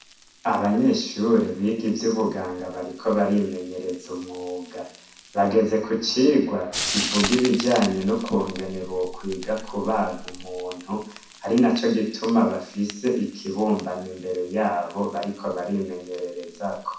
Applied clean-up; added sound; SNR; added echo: none; Frying (food); 13 dB; reverberation time 0.6 s.